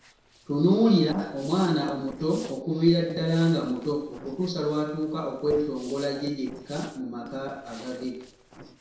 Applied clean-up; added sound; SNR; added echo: neural separator model SepFormer DNS4.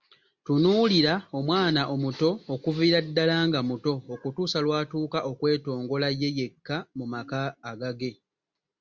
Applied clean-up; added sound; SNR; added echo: none; none; none; none.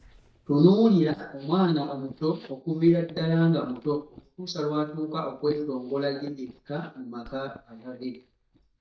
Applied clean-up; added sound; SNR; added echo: neural mask model DeepFilterNet 3.